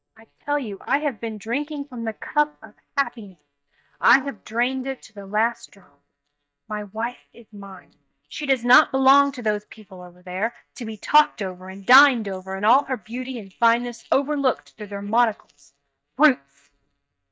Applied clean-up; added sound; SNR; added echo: neural mask model DeepFilterNet 3.